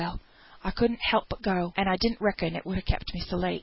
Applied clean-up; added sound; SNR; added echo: none; none; none; none.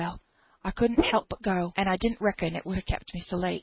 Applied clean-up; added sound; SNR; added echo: neural mask model RNNoise.